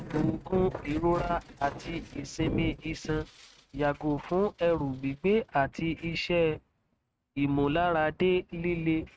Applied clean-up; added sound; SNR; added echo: neural mask model RNNoise.